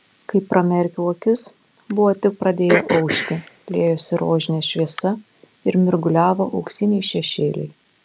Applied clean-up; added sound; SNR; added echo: none; Cough; 8 dB; none.